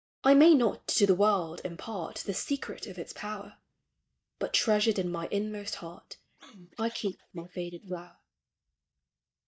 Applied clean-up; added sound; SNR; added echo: neural mask model DeepFilterNet 3.